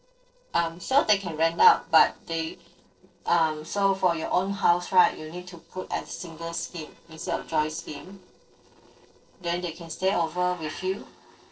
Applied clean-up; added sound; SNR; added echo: neural separator model SepFormer DNS4.